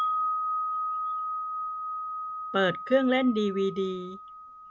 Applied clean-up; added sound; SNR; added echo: none; Wind chime; 3 dB; none.